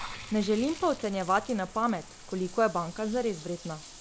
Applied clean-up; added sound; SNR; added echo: none; Bathtub (filling or washing) / Water; 15 dB; none.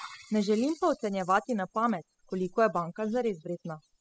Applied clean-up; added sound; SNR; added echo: classical method spectral subtraction.